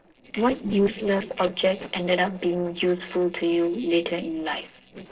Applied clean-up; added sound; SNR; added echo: neural separator model SepFormer DNS4.